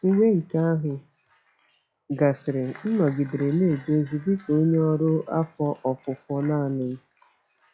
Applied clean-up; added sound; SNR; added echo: classical method log-MMSE.